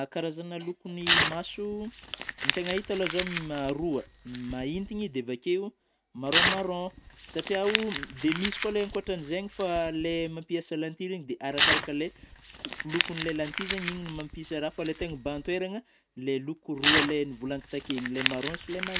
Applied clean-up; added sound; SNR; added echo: none; Crumpling, crinkling / Tearing; 1 dB; none.